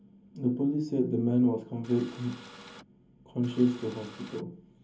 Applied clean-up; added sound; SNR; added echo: none; Printer; 18 dB; reverberation time 0.3 s.